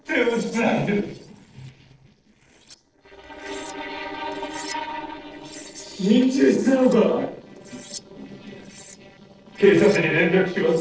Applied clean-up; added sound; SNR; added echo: neural separator model SepFormer DNS4.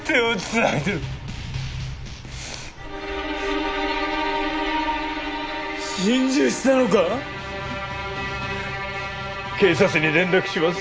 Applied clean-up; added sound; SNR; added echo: none; none; none; none.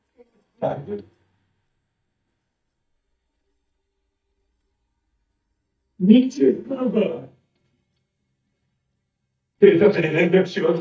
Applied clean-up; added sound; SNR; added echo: neural mask model DeepFilterNet 3.